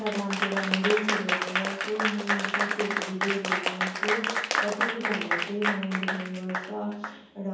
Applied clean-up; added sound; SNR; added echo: none; Applause / Crowd; -2 dB; reverberation time 1.2 s.